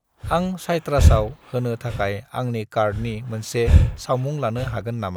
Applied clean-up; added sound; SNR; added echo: none; Breathing; -2 dB; none.